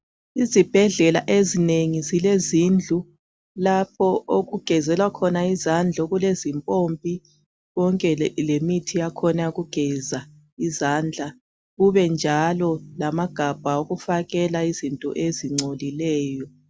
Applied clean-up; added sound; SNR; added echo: none; none; none; none.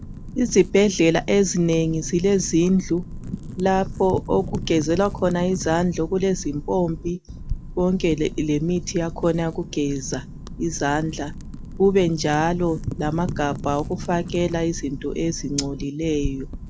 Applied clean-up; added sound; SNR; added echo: none; Wind / Fire; 10 dB; none.